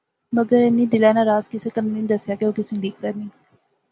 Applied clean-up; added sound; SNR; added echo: none; none; none; none.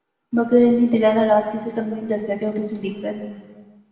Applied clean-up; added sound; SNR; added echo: none; none; none; reverberation time 1.2 s.